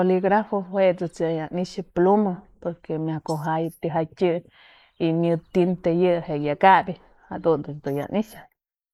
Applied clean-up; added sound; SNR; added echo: neural mask model Resemble Enhance denoiser.